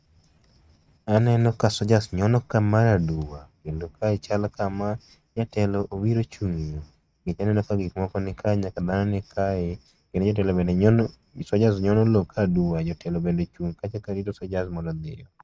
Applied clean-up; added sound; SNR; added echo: neural mask model RNNoise.